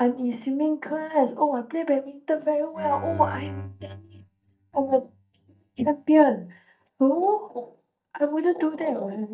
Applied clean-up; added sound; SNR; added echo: neural mask model DeepFilterNet 3.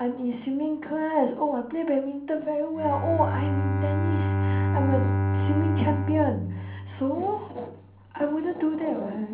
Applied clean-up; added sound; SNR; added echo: none; Bowed string instrument; 1 dB; reverberation time 0.6 s.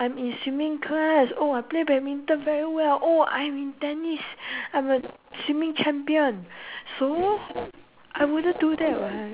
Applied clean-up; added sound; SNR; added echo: none; none; none; none.